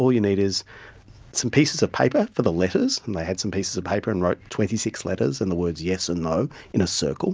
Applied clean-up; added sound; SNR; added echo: none; none; none; none.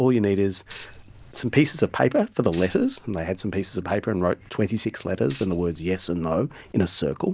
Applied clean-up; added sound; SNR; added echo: none; Tambourine; 7 dB; none.